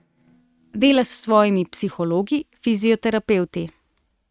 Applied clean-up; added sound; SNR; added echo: neural mask model RNNoise.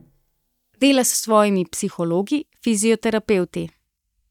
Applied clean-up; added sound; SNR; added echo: neural mask model DeepFilterNet 3.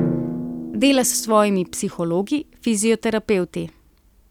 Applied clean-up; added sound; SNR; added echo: none; Drum; 9 dB; none.